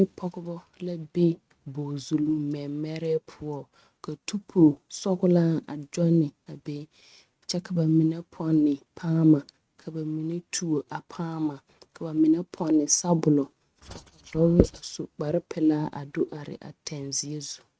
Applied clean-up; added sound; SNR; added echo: neural mask model RNNoise.